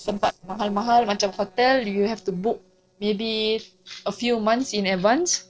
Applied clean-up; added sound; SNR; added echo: neural separator model SepFormer DNS4.